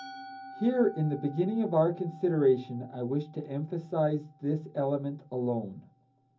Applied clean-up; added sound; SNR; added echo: none; Musical instrument; 19 dB; reverberation time 0.4 s.